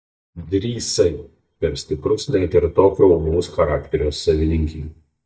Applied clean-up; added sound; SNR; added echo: neural mask model DeepFilterNet 3.